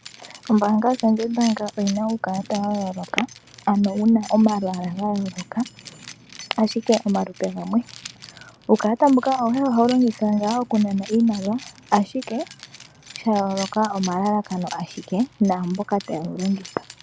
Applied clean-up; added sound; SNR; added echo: none; Keys jangling; 19 dB; none.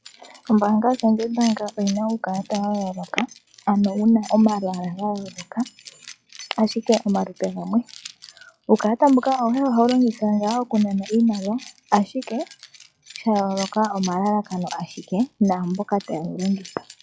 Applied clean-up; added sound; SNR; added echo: classical method log-MMSE.